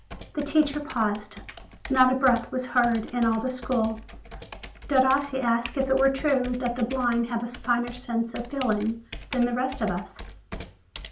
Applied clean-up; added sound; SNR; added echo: none; Computer keyboard; 15 dB; reverberation time 0.3 s.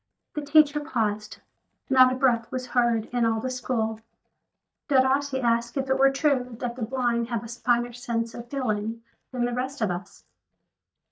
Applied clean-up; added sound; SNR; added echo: neural mask model DeepFilterNet 3.